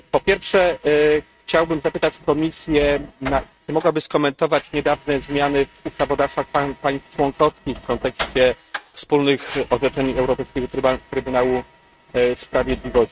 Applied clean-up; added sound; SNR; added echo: neural mask model RNNoise.